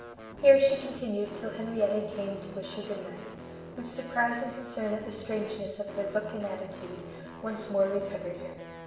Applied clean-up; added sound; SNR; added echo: none; Guitar; 13 dB; reverberation time 1.0 s.